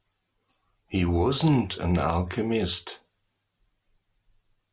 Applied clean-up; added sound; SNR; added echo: none; none; none; none.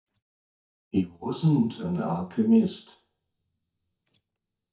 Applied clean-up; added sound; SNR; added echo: neural mask model DeepFilterNet 3.